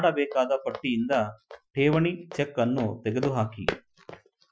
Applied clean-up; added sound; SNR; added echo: classical method Wiener filter.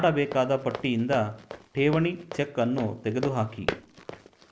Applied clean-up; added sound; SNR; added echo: none; Run; 11 dB; none.